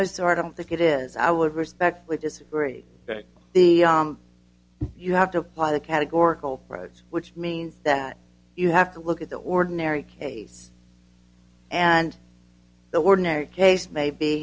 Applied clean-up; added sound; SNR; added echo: none; none; none; none.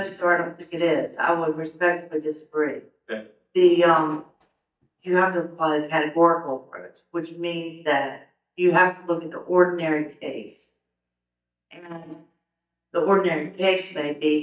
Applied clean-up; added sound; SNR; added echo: neural mask model DeepFilterNet 3.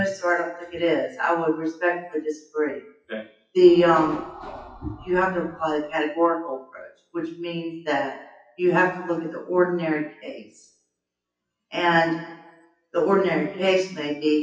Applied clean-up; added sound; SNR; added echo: classical method WPE with log-MMSE.